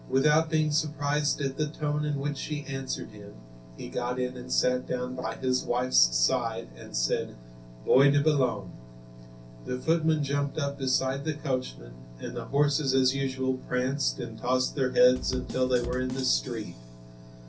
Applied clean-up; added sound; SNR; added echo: none; Bass drum / Snare drum; 12 dB; reverberation time 0.3 s.